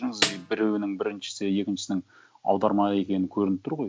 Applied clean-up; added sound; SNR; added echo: none; Snare drum; 4 dB; none.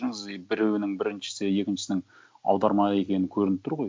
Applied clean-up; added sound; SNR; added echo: none; none; none; none.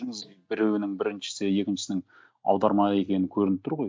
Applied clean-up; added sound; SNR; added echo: neural mask model DeepFilterNet 3.